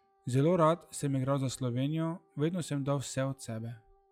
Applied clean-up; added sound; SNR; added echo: classical method log-MMSE.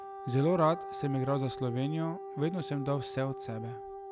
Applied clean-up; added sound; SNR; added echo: none; Wind instrument, woodwind instrument; 10 dB; none.